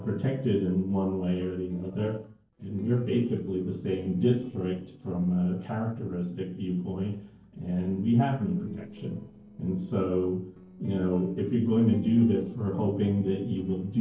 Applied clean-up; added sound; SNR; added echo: neural separator model SepFormer DNS4.